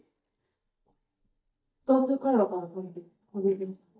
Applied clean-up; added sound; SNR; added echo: neural mask model DeepFilterNet 3.